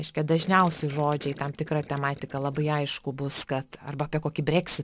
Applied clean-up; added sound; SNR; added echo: none; Gurgling; 18 dB; none.